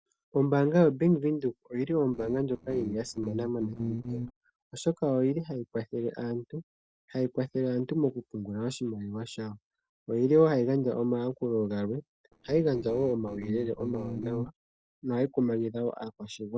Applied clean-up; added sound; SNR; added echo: neural separator model SepFormer DNS4.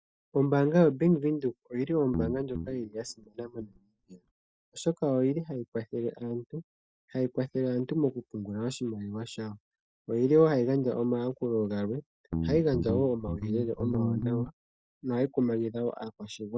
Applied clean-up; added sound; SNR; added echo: neural mask model DeepFilterNet 3.